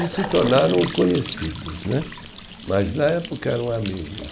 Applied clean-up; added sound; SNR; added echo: none; Trickle, dribble / Bathtub (filling or washing) / Sink (filling or washing) / Gurgling / Splash, splatter; 7 dB; none.